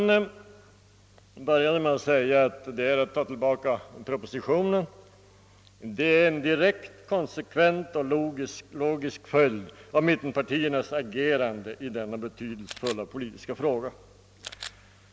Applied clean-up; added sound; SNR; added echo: none; Camera; 19 dB; none.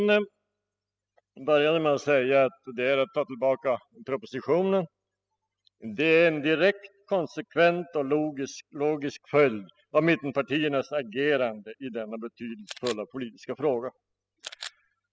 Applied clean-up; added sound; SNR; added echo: classical method spectral subtraction.